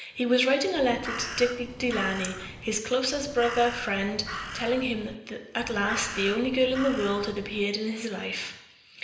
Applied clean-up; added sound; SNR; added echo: none; Crow; 10 dB; reverberation time 0.9 s.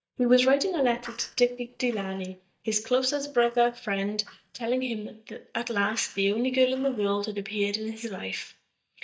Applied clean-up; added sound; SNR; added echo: neural mask model DeepFilterNet 3.